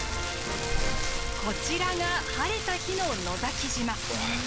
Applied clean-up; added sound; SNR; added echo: none; Rain; 0 dB; none.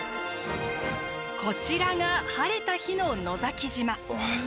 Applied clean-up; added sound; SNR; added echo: none; none; none; none.